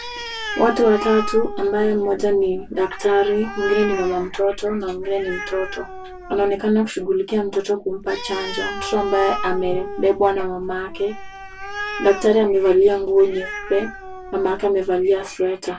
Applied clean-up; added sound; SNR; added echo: none; Animal; 10 dB; reverberation time 0.1 s.